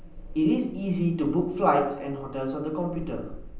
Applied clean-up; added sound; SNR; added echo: none; Cricket; 15 dB; reverberation time 0.6 s.